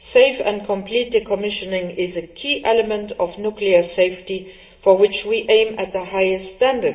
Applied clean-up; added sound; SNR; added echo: none; none; none; reverberation time 0.9 s.